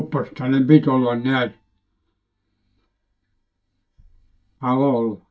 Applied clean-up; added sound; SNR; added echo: neural mask model DeepFilterNet 3.